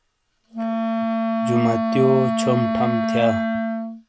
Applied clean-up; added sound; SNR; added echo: none; Wind instrument, woodwind instrument; -1 dB; none.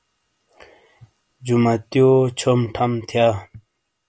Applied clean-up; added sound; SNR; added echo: none; none; none; none.